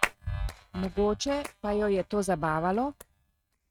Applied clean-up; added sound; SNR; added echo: neural mask model RNNoise.